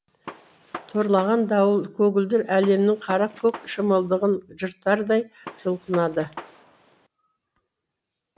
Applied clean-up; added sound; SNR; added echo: none; Gunshot, gunfire; 17 dB; none.